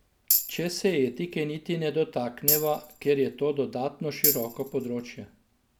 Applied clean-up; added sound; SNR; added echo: none; Tambourine; 2 dB; none.